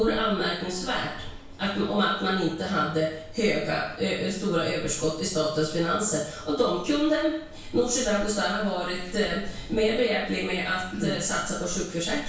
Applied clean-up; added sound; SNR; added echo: none; Train; 14 dB; reverberation time 0.6 s.